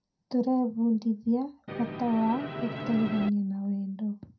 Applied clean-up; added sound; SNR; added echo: none; Musical instrument; 8 dB; reverberation time 0.2 s.